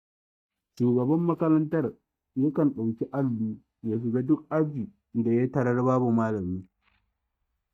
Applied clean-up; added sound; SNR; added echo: neural mask model DeepFilterNet 3.